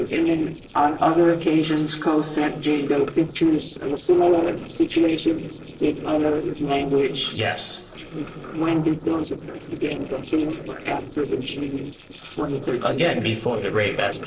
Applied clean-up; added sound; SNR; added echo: neural separator model SepFormer DNS4.